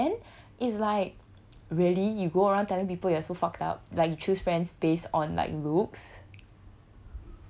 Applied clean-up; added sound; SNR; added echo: none; none; none; none.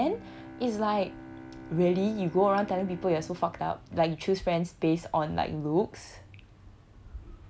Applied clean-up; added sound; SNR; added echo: none; Bowed string instrument; 18 dB; none.